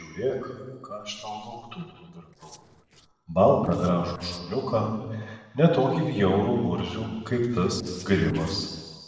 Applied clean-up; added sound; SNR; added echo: neural separator model SepFormer DNS4.